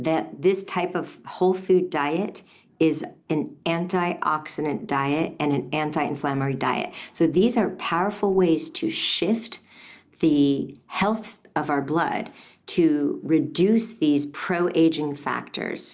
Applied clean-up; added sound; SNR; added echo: none; none; none; none.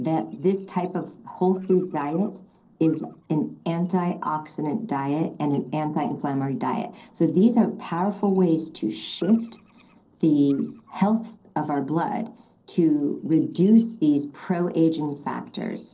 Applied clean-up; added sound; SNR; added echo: neural separator model SepFormer DNS4.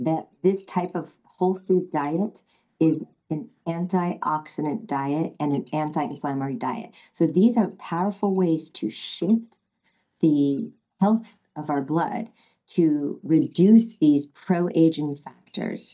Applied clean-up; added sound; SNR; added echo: neural mask model DeepFilterNet 3.